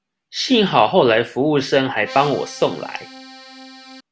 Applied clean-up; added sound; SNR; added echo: none; Accordion; 18 dB; none.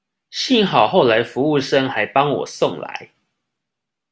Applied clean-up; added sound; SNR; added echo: none; none; none; none.